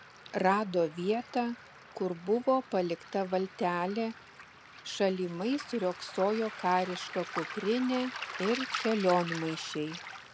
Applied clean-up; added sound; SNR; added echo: none; Waves, surf; 12 dB; none.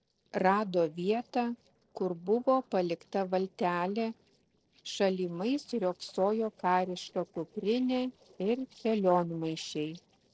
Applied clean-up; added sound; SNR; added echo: neural separator model SepFormer DNS4.